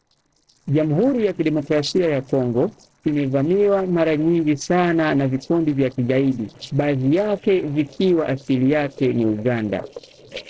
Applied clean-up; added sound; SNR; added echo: neural separator model SepFormer DNS4.